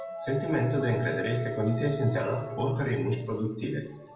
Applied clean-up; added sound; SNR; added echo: none; Wind instrument, woodwind instrument; 12 dB; reverberation time 0.7 s.